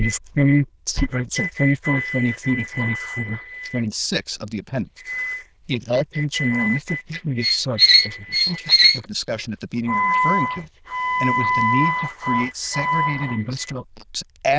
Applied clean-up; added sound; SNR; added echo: neural diffusion model UNIVERSE++.